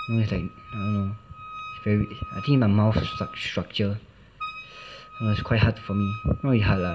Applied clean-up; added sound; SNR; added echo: none; Wind instrument, woodwind instrument; 15 dB; reverberation time 0.7 s.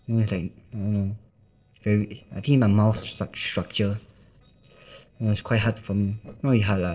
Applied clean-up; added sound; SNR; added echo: neural separator model SepFormer DNS4.